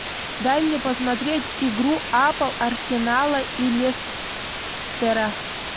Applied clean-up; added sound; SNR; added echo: none; Water; 4 dB; none.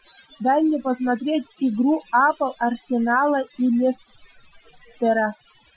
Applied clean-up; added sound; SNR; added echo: classical method Wiener filter.